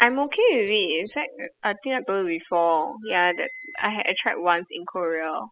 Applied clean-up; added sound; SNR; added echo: classical method spectral subtraction.